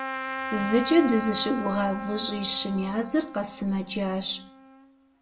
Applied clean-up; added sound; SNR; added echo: none; Trumpet; 10 dB; reverberation time 0.1 s.